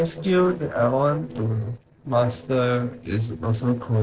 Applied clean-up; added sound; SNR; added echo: neural separator model SepFormer DNS4.